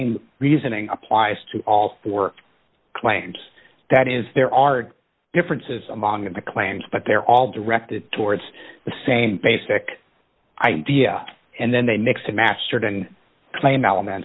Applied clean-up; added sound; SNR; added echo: none; none; none; none.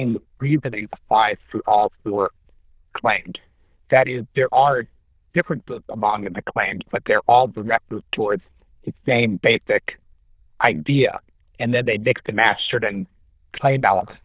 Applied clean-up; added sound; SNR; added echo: neural diffusion model UNIVERSE++.